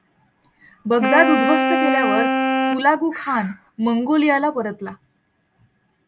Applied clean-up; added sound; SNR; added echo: none; Wind instrument, woodwind instrument; 0 dB; none.